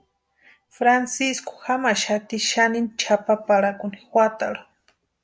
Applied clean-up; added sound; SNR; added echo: none; none; none; none.